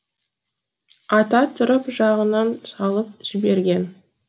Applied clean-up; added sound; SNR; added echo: none; none; none; none.